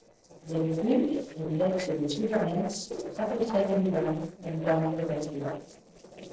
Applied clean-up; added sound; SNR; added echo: neural separator model SepFormer DNS4.